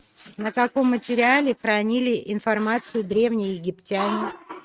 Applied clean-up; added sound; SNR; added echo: neural mask model RNNoise.